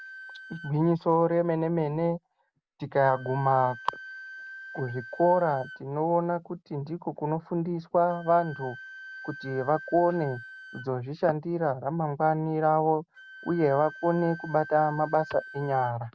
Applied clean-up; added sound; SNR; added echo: none; Wind instrument, woodwind instrument; 18 dB; none.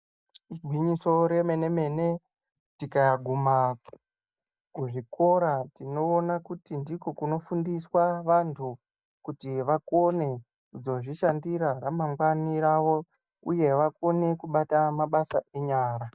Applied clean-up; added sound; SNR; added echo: neural mask model DeepFilterNet 3.